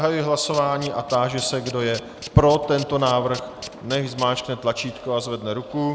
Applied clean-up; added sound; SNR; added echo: none; Tools; 16 dB; none.